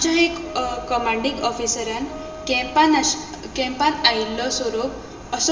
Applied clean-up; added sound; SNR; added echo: none; Wind instrument, woodwind instrument; 17 dB; reverberation time 0.8 s.